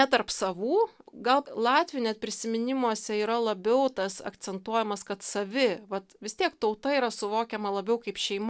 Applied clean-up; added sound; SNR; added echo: none; none; none; none.